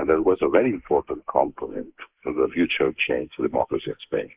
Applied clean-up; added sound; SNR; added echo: neural mask model Resemble Enhance denoiser.